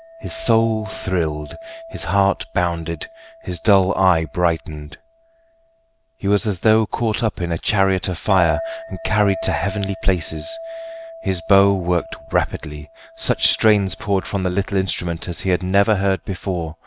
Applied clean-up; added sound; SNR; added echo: none; Chink, clink; 15 dB; none.